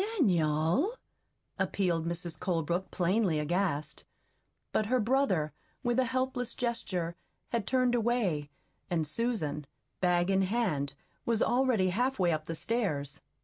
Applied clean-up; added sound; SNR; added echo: none; none; none; none.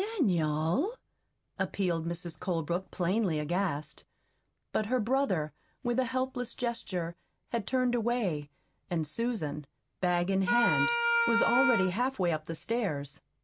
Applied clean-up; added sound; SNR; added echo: none; Wind instrument, woodwind instrument; -2 dB; none.